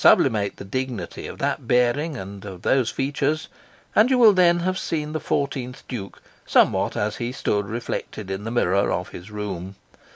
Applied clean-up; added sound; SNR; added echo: none; none; none; none.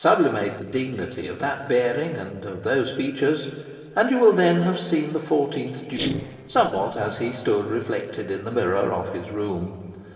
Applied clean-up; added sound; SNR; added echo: neural separator model SepFormer DNS4.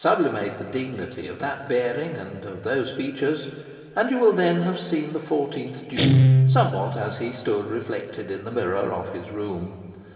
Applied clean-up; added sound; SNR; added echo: none; Guitar; 1 dB; reverberation time 2.6 s.